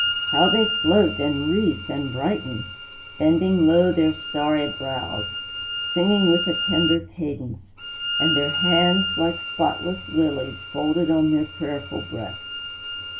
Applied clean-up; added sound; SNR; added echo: none; Bowed string instrument; 6 dB; reverberation time 0.2 s.